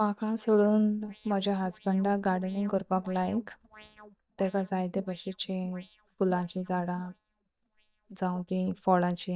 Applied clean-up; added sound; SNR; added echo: neural mask model DeepFilterNet 3.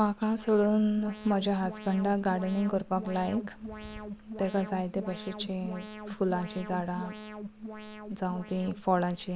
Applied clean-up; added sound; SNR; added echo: none; Alarm; 12 dB; none.